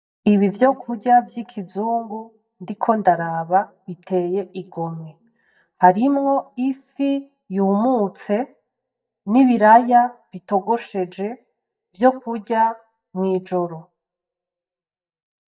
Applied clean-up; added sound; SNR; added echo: neural mask model DeepFilterNet 3.